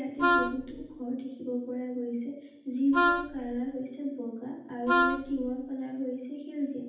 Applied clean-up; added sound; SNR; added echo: none; Wind instrument, woodwind instrument; -4 dB; reverberation time 0.9 s.